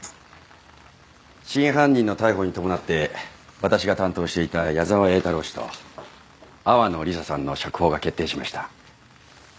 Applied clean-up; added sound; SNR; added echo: none; none; none; none.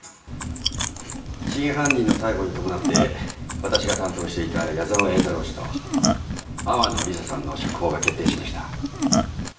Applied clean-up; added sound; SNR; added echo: none; Chewing, mastication; -1 dB; reverberation time 0.7 s.